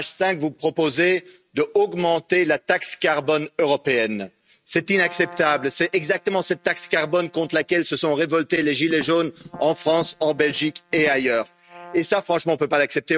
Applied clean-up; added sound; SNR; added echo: neural mask model RNNoise.